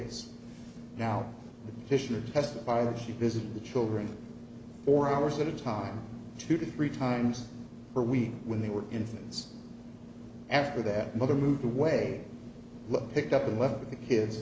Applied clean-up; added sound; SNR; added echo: none; none; none; none.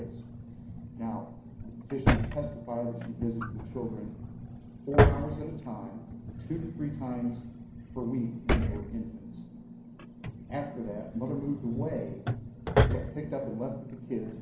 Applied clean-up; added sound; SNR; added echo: none; Drawer open or close; -3 dB; reverberation time 0.6 s.